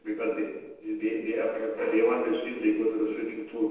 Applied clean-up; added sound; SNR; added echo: neural separator model SepFormer DNS4.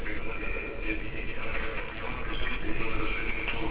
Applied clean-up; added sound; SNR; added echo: neural separator model SepFormer WHAMR!.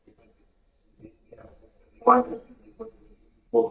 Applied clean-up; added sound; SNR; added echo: neural mask model DeepFilterNet 3.